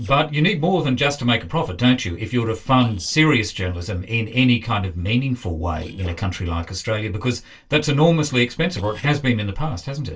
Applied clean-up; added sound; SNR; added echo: neural separator model SepFormer DNS4.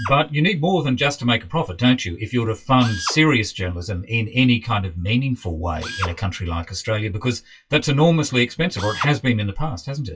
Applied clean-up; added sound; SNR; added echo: classical method WPE with log-MMSE.